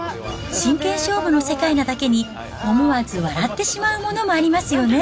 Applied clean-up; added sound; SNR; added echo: none; none; none; none.